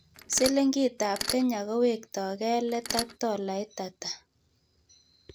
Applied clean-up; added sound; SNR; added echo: none; Mechanisms; 6 dB; none.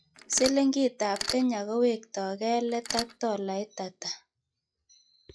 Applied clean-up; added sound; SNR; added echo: classical method log-MMSE.